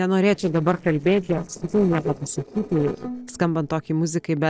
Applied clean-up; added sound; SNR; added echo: neural separator model SepFormer DNS4.